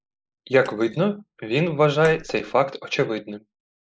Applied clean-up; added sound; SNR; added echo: neural mask model Resemble Enhance denoiser.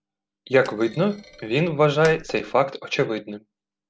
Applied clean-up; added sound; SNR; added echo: none; Thump, thud; 20 dB; none.